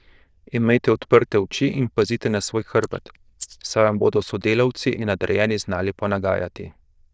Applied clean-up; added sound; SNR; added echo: neural diffusion model UNIVERSE++.